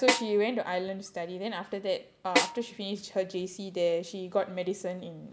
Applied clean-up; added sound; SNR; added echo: none; Snare drum; 0 dB; none.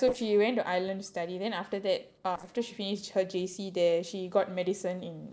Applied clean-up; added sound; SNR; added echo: neural separator model SepFormer DNS4.